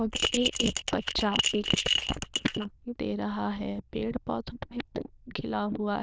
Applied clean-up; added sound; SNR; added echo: neural diffusion model UNIVERSE++.